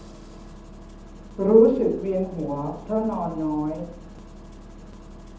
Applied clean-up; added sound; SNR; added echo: none; Engine starting; 17 dB; reverberation time 0.8 s.